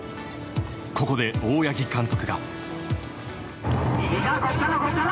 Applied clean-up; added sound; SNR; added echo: none; none; none; none.